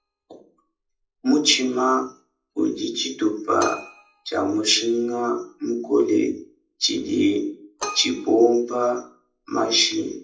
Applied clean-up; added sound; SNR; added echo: classical method WPE with log-MMSE.